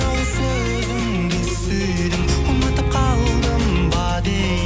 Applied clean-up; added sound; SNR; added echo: none; Bowed string instrument; 2 dB; none.